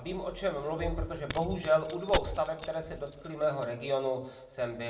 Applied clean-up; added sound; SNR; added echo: none; Keys jangling; 4 dB; reverberation time 0.6 s.